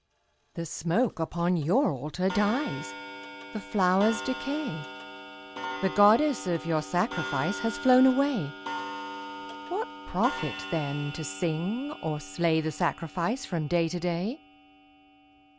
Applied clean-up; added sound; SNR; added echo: none; Clock; 11 dB; none.